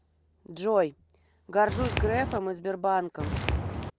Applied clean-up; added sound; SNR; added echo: none; Walk, footsteps; 1 dB; none.